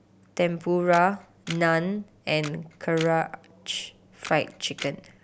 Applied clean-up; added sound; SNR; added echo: none; Camera; 17 dB; none.